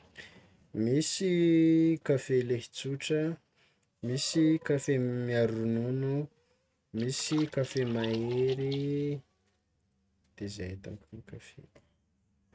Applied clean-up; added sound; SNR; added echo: neural mask model RNNoise.